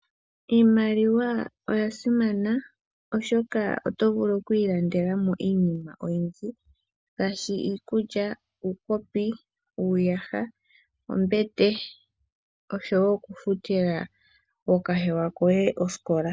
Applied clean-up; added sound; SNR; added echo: none; none; none; none.